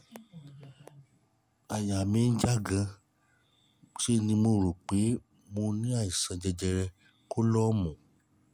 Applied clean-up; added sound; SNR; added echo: none; none; none; none.